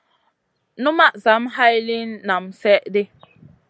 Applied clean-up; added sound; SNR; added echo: none; none; none; none.